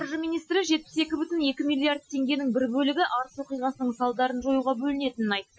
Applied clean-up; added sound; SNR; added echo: classical method Wiener filter.